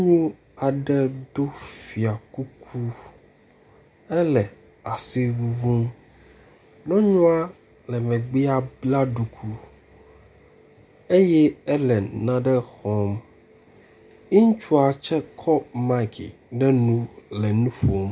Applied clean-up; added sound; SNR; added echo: none; none; none; none.